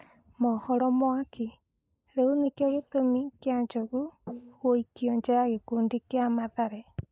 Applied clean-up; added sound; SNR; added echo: neural mask model Resemble Enhance denoiser.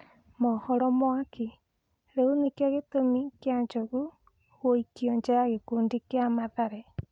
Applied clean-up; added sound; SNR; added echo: none; none; none; none.